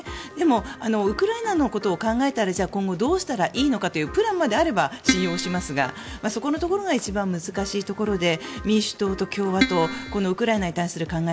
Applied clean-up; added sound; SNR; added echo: none; Keyboard (musical); 3 dB; none.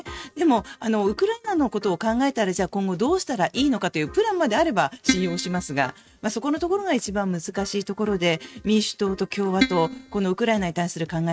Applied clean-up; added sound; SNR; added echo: neural mask model RNNoise.